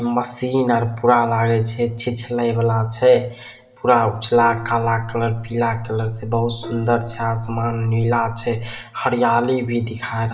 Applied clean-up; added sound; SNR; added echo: none; Gong; 16 dB; reverberation time 1.2 s.